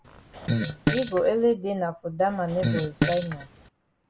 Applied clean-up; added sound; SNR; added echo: none; Fart; 1 dB; none.